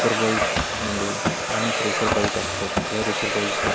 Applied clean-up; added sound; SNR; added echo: none; Domestic sounds, home sounds; -4 dB; none.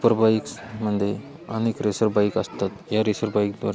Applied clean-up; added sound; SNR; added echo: none; none; none; none.